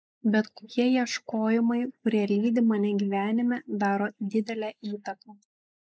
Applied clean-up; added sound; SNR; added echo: neural mask model Resemble Enhance denoiser.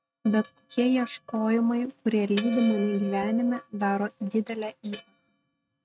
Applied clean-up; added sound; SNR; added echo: neural mask model RNNoise.